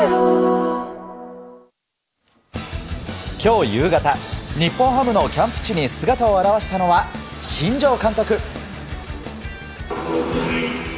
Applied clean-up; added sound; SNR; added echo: none; none; none; none.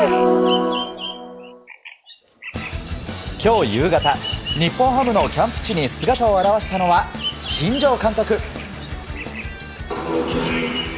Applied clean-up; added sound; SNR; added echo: none; Bird vocalization, bird call, bird song; 14 dB; none.